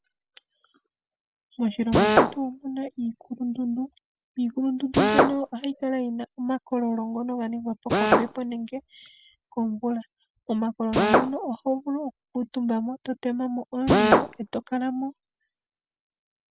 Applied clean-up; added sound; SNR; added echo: none; Drill; -1 dB; none.